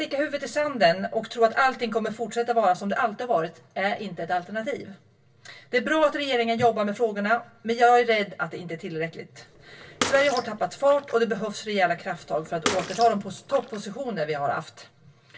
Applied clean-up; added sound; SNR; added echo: none; Bathtub (filling or washing) / Water / Splash, splatter; 10 dB; reverberation time 0.1 s.